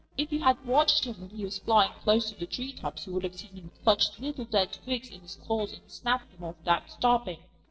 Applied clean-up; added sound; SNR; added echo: neural separator model SepFormer DNS4.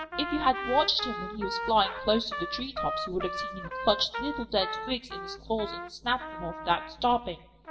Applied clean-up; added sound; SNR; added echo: none; Trumpet; 7 dB; reverberation time 0.7 s.